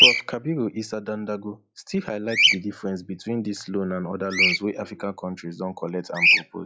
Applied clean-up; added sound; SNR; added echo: classical method log-MMSE.